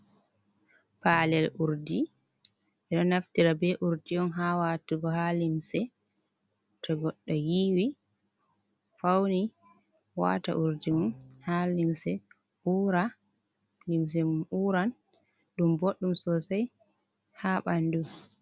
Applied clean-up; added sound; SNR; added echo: none; Drum; 20 dB; none.